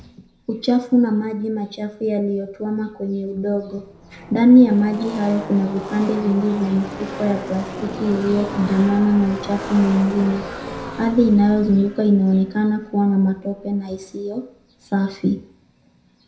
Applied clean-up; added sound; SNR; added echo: none; Car passing by / Race car, auto racing; 14 dB; reverberation time 0.5 s.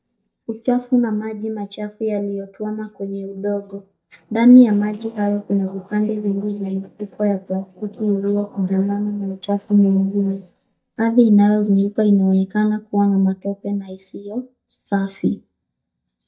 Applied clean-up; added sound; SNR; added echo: neural mask model DeepFilterNet 3.